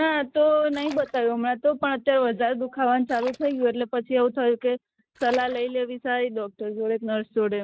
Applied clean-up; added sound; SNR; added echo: neural mask model RNNoise.